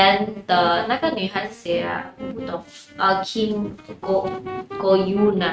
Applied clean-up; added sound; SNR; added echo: neural mask model RNNoise.